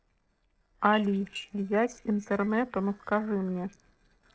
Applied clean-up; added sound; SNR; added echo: neural separator model SepFormer DNS4.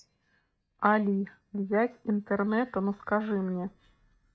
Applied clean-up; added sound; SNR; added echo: neural mask model DeepFilterNet 3.